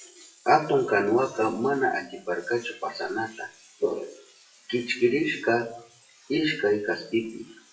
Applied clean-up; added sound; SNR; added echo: classical method WPE with log-MMSE.